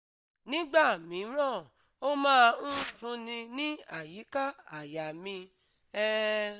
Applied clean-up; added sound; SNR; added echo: neural mask model DeepFilterNet 3.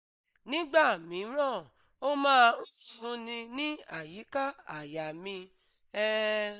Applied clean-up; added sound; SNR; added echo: neural mask model Resemble Enhance denoiser.